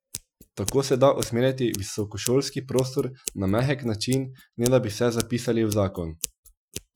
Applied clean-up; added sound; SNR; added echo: classical method Wiener filter.